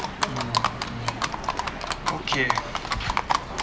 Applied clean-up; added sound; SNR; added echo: none; Livestock, farm animals, working animals; -5 dB; none.